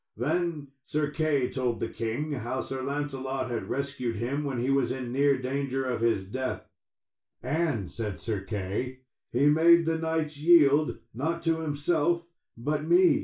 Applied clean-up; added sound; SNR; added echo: none; none; none; reverberation time 0.3 s.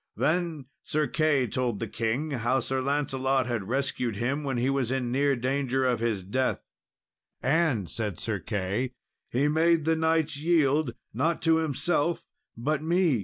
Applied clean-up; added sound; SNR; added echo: none; none; none; none.